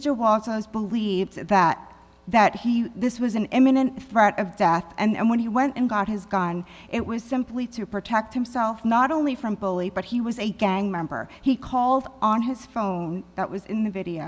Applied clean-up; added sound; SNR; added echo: none; none; none; none.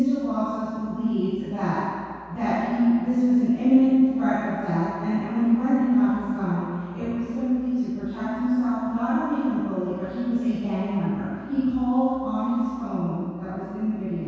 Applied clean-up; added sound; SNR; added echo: none; none; none; reverberation time 2.0 s.